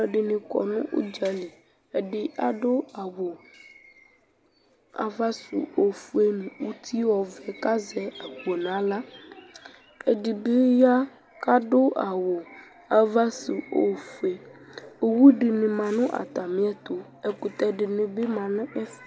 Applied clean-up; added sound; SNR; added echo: none; none; none; none.